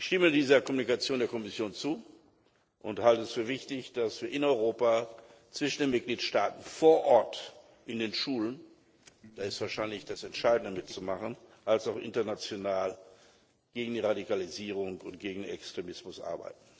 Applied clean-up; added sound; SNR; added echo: neural separator model SepFormer DNS4.